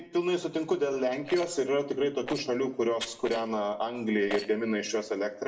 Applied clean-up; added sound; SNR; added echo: none; Rattle; 15 dB; reverberation time 0.5 s.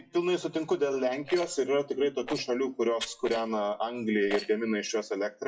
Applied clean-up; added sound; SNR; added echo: classical method WPE with log-MMSE.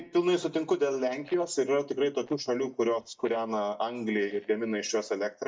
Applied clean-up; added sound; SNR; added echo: neural mask model DeepFilterNet 3.